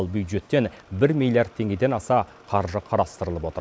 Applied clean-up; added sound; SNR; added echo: none; none; none; none.